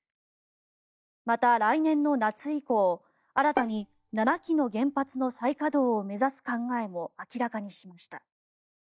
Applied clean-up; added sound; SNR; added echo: neural mask model DeepFilterNet 3.